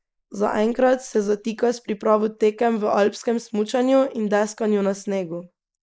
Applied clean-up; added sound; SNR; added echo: neural mask model Resemble Enhance denoiser.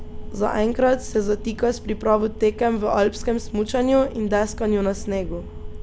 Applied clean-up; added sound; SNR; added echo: none; Telephone + Engine / Boat, Water vehicle; 10 dB; none.